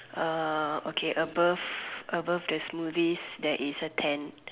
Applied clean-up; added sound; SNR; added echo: none; none; none; none.